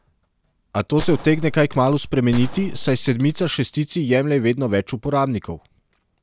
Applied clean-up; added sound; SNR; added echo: none; Gunshot, gunfire; 7 dB; none.